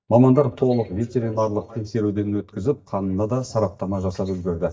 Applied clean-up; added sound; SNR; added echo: neural mask model DeepFilterNet 3.